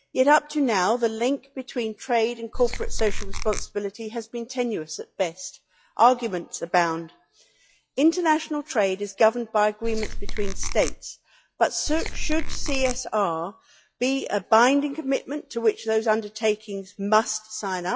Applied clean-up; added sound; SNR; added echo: classical method log-MMSE.